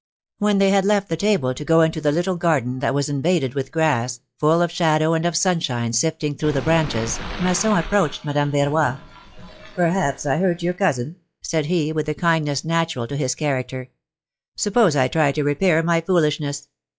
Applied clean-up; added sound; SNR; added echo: classical method log-MMSE.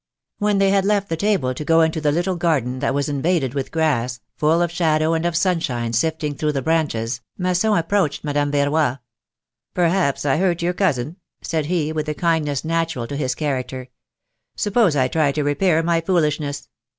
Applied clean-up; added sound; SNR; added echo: none; none; none; none.